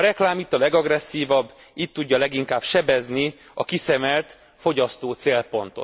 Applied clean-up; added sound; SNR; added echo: none; none; none; none.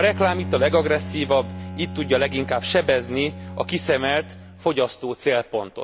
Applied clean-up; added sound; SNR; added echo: none; Bowed string instrument; 11 dB; none.